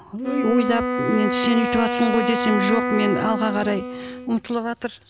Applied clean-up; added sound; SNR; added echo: none; Wind instrument, woodwind instrument; 2 dB; none.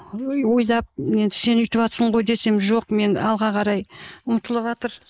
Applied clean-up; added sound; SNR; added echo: neural mask model Resemble Enhance denoiser.